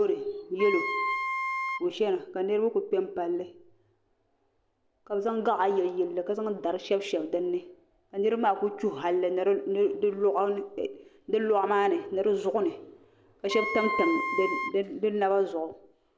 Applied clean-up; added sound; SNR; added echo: none; Wind instrument, woodwind instrument; 3 dB; none.